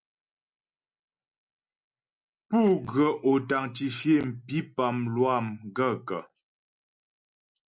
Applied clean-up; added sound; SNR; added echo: none; none; none; none.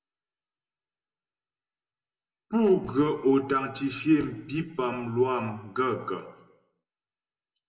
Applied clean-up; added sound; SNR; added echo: none; none; none; reverberation time 0.8 s.